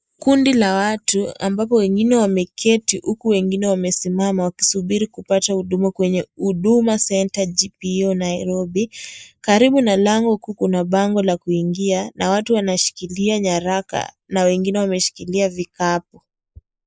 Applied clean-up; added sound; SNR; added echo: neural mask model Resemble Enhance denoiser.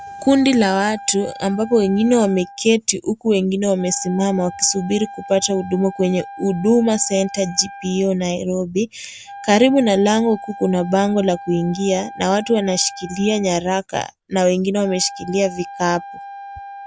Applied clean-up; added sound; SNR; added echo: none; Wind instrument, woodwind instrument; 17 dB; none.